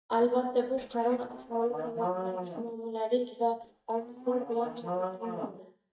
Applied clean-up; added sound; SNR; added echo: neural mask model DeepFilterNet 3.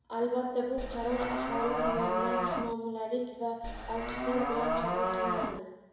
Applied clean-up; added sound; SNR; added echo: none; Livestock, farm animals, working animals; -2 dB; reverberation time 1.0 s.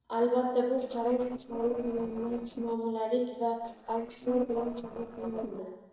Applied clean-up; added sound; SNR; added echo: neural separator model SepFormer DNS4.